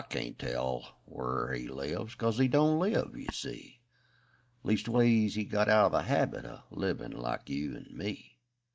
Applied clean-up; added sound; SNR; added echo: neural mask model DeepFilterNet 3.